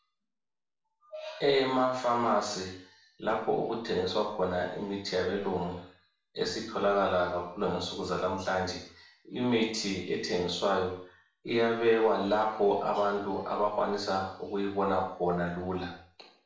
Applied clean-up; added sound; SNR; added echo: none; none; none; reverberation time 0.5 s.